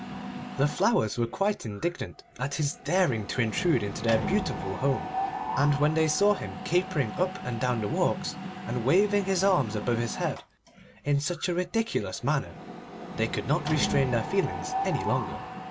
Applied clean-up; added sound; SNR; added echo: none; Mechanisms; 8 dB; none.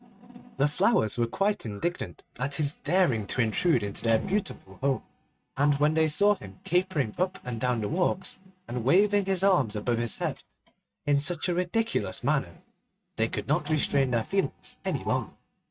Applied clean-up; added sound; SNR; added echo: neural mask model RNNoise.